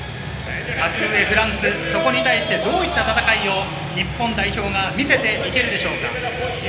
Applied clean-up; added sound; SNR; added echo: none; none; none; reverberation time 0.8 s.